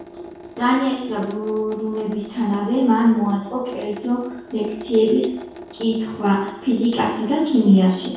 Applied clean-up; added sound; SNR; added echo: none; Sink (filling or washing) / Water tap, faucet; 17 dB; reverberation time 0.6 s.